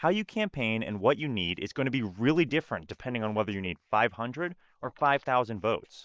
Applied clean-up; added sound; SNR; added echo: neural mask model Resemble Enhance denoiser.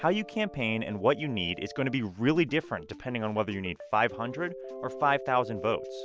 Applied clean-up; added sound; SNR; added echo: none; none; none; none.